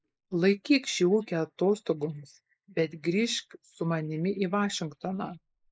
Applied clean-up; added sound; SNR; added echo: neural mask model Resemble Enhance denoiser.